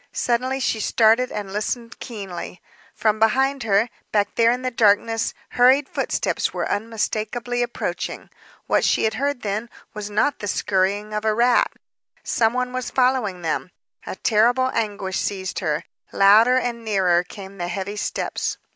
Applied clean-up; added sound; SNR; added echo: none; none; none; none.